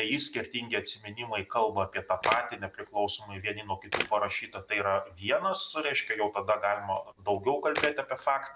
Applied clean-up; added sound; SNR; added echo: none; Camera; 9 dB; none.